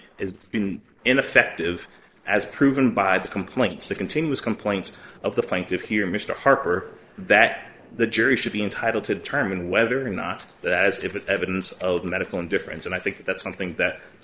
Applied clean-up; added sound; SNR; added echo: neural separator model SepFormer DNS4.